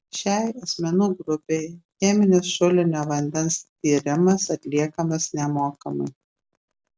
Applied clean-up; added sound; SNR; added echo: none; none; none; none.